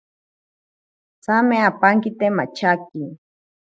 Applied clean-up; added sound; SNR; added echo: none; none; none; none.